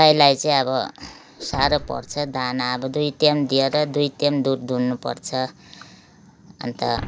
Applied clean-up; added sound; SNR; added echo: none; Shatter; 19 dB; none.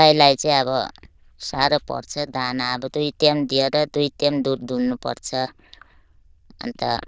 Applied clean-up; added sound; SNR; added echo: neural diffusion model UNIVERSE++.